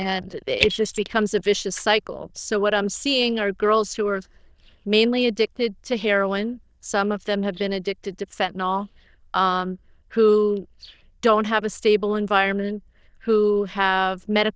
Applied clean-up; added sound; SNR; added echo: neural diffusion model UNIVERSE++.